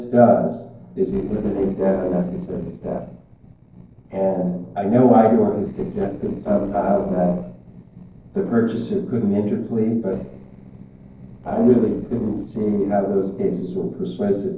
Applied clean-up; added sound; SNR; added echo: neural separator model SepFormer DNS4.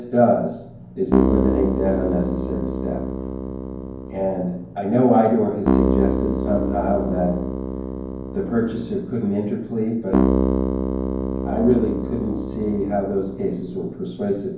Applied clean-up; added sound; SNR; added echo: none; Keyboard (musical); 0 dB; reverberation time 0.9 s.